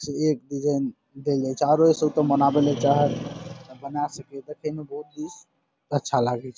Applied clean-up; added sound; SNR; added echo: none; none; none; none.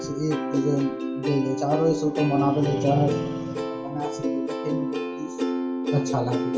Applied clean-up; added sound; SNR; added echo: none; Plucked string instrument; 1 dB; reverberation time 0.3 s.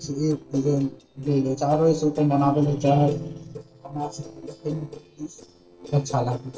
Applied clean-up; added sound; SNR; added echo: neural separator model SepFormer DNS4.